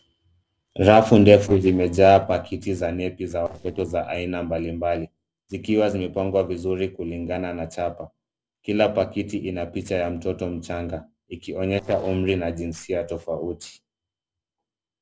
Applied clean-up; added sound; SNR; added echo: neural separator model SepFormer DNS4.